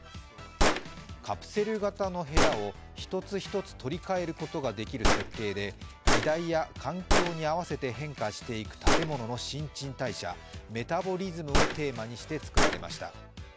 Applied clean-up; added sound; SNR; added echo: none; Gunshot, gunfire; -2 dB; none.